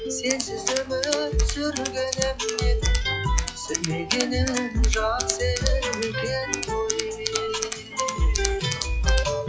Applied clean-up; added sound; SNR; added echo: classical method log-MMSE.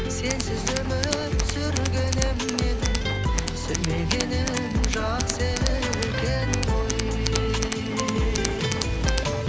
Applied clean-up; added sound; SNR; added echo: none; Tools; 8 dB; none.